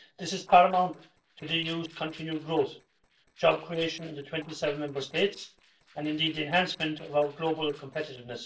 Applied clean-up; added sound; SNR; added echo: neural separator model SepFormer DNS4.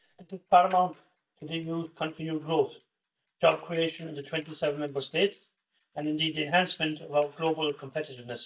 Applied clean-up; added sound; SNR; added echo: neural mask model DeepFilterNet 3.